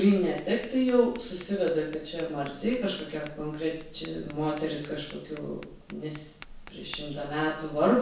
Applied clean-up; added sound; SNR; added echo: none; Tap; 19 dB; reverberation time 0.6 s.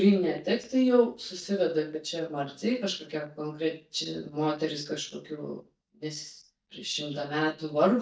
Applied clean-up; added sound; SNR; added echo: neural mask model DeepFilterNet 3.